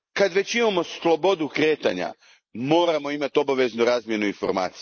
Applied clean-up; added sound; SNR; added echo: neural mask model Resemble Enhance denoiser.